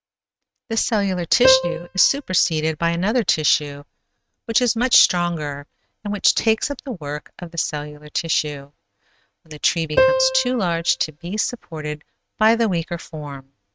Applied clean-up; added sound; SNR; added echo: neural mask model RNNoise.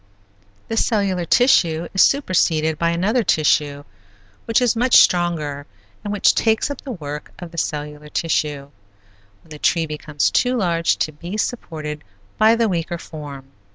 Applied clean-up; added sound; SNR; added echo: none; none; none; none.